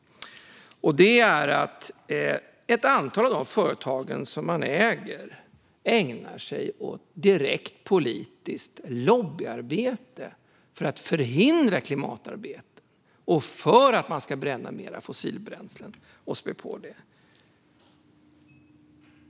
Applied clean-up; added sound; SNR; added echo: none; none; none; none.